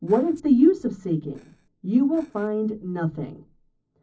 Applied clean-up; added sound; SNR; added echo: neural separator model SepFormer DNS4.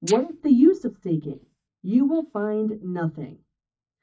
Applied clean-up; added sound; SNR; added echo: neural mask model DeepFilterNet 3.